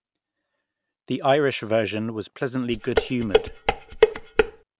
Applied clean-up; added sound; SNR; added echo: none; Dishes, pots, and pans; -4 dB; none.